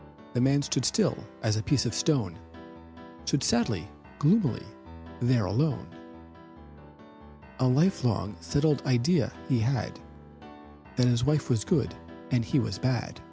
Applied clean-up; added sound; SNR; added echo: none; Piano; 18 dB; none.